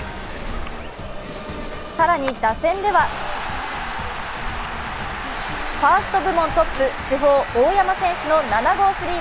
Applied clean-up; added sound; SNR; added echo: none; Chewing, mastication; 12 dB; none.